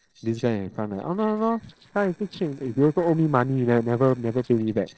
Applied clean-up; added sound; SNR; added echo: neural separator model SepFormer DNS4.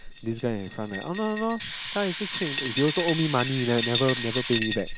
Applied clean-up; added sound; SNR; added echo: none; Hiss + Glass; -2 dB; none.